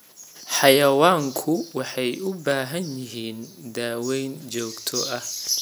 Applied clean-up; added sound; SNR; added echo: none; none; none; none.